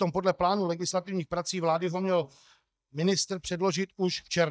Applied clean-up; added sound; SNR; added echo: neural mask model DeepFilterNet 3.